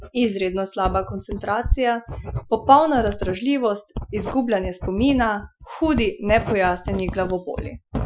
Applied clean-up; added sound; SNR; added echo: classical method Wiener filter.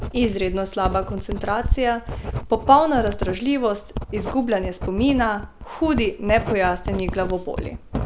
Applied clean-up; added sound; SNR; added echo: none; Writing; 6 dB; none.